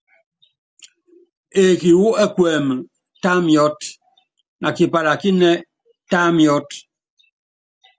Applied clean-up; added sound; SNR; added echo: none; none; none; none.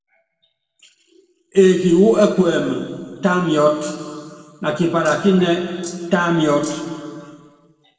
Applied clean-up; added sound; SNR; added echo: neural separator model SepFormer DNS4.